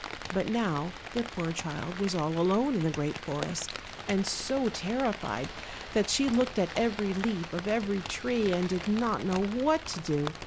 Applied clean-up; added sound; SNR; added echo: none; Rain; 11 dB; none.